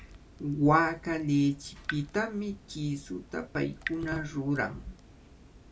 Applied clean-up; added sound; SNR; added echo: none; Drip / Water tap, faucet; 15 dB; reverberation time 0.2 s.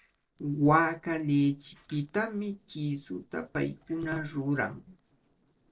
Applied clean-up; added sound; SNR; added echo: neural separator model SepFormer DNS4.